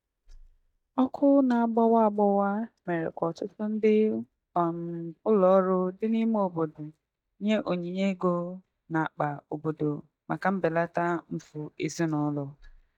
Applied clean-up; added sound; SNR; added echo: neural mask model DeepFilterNet 3.